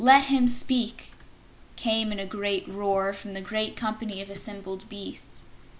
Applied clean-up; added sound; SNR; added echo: none; none; none; none.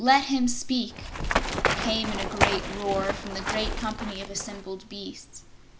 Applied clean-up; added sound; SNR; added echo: none; Run; 0 dB; none.